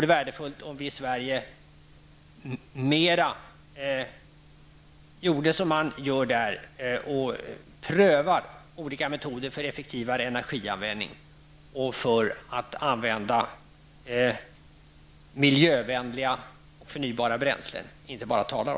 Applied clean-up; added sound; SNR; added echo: none; none; none; none.